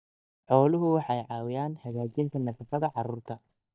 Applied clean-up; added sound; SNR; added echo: neural mask model DeepFilterNet 3.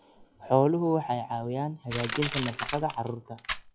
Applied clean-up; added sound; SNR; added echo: classical method log-MMSE.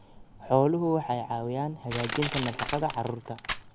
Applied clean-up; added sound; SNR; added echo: none; Crushing; 9 dB; none.